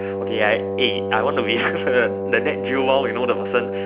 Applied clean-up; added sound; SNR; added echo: none; Wind instrument, woodwind instrument; 3 dB; none.